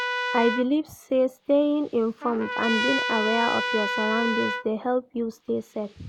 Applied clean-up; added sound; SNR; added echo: none; Trumpet; 5 dB; none.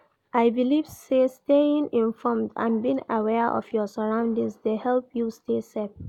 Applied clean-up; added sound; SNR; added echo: none; none; none; none.